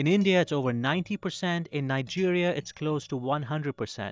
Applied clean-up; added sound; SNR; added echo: neural mask model DeepFilterNet 3.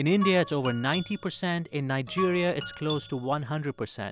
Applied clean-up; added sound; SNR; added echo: none; Guitar; 12 dB; none.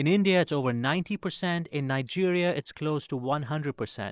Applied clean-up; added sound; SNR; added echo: neural mask model Resemble Enhance denoiser.